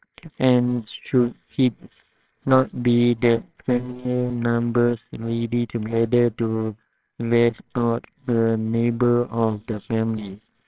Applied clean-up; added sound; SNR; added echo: neural separator model SepFormer WHAMR!.